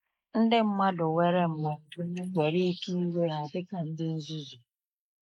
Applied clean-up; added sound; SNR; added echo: neural mask model Resemble Enhance denoiser.